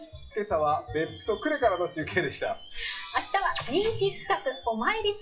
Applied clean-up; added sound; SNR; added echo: classical method WPE with log-MMSE.